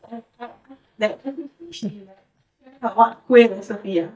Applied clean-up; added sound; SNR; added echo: neural mask model DeepFilterNet 3.